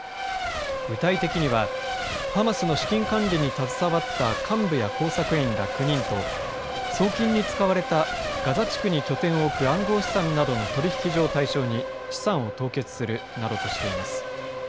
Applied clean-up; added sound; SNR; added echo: none; Race car, auto racing / Accelerating, revving, vroom / Mechanisms; 4 dB; none.